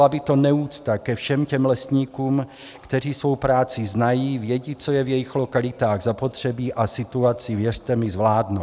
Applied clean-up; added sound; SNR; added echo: none; none; none; none.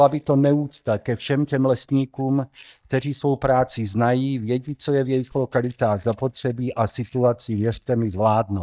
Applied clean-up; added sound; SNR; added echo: neural mask model DeepFilterNet 3.